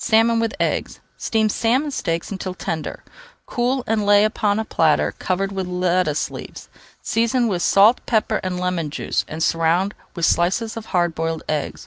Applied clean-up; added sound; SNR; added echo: none; none; none; none.